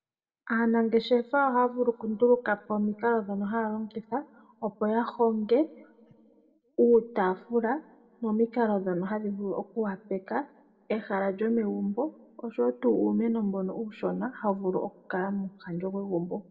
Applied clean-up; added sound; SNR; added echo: none; none; none; reverberation time 1.1 s.